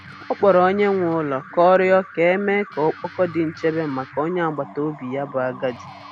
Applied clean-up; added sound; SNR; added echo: none; Alarm + Guitar; 19 dB; none.